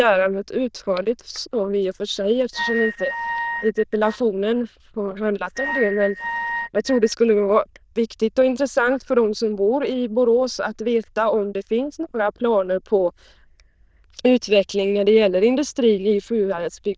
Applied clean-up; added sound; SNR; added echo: neural diffusion model UNIVERSE++.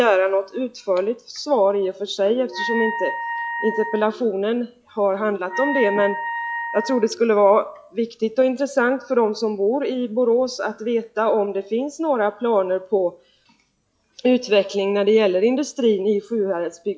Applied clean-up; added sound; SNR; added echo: classical method log-MMSE.